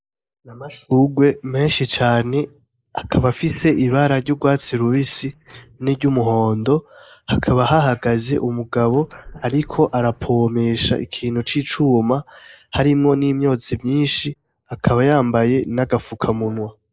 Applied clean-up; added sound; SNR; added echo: neural mask model Resemble Enhance denoiser.